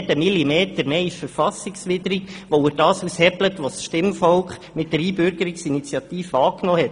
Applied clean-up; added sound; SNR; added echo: none; none; none; none.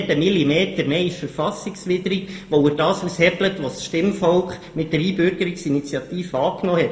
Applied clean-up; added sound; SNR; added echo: none; none; none; reverberation time 1.2 s.